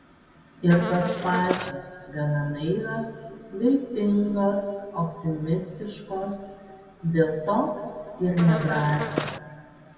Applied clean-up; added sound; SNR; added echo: none; Buzz; 5 dB; reverberation time 1.9 s.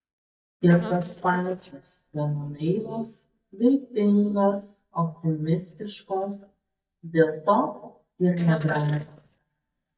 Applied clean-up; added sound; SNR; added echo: neural mask model DeepFilterNet 3.